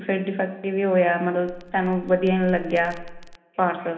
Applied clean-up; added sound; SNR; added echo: none; Crackle; 17 dB; reverberation time 1.0 s.